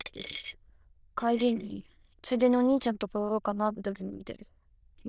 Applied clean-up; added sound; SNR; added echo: neural diffusion model UNIVERSE++.